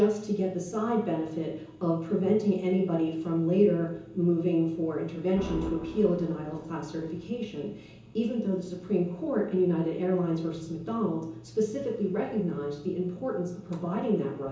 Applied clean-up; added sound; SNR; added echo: none; Organ; 12 dB; reverberation time 0.6 s.